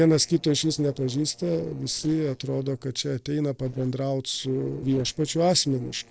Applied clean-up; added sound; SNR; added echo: neural separator model SepFormer DNS4.